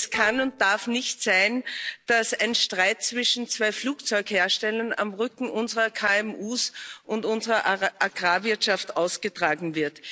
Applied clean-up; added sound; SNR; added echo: neural separator model SepFormer DNS4.